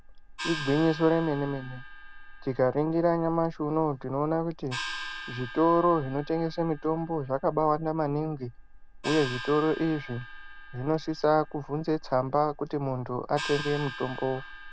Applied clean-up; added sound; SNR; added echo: none; Gong; 12 dB; none.